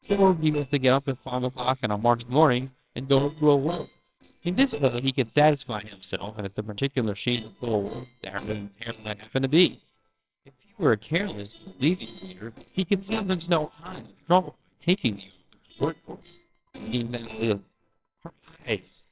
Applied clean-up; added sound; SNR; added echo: neural separator model SepFormer WHAMR!.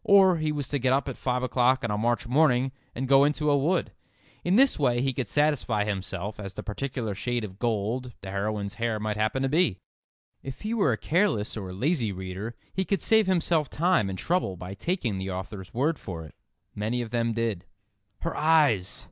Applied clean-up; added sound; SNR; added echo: none; none; none; none.